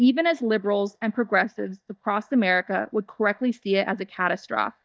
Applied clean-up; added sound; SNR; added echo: neural mask model DeepFilterNet 3.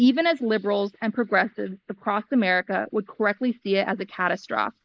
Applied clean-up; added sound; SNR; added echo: neural mask model Resemble Enhance denoiser.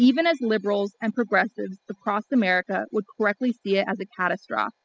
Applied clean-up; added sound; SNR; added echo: classical method spectral subtraction.